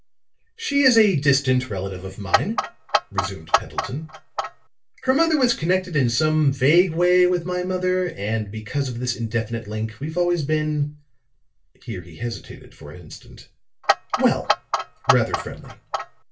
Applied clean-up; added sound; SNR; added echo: none; Clock; 2 dB; reverberation time 0.2 s.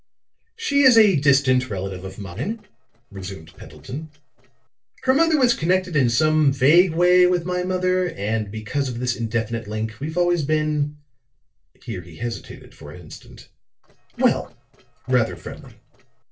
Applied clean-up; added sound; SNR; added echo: neural separator model SepFormer DNS4.